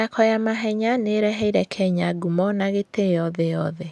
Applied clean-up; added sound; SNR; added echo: none; none; none; none.